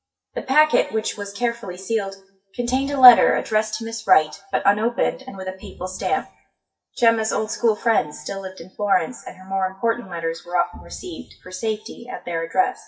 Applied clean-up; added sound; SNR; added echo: classical method WPE with log-MMSE.